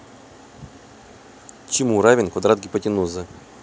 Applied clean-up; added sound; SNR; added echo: none; none; none; none.